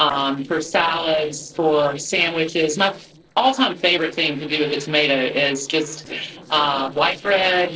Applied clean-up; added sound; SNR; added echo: neural separator model SepFormer DNS4.